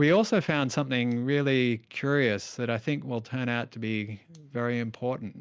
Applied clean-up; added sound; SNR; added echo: none; none; none; none.